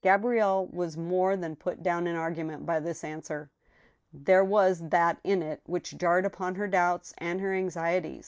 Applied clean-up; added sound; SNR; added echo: neural mask model DeepFilterNet 3.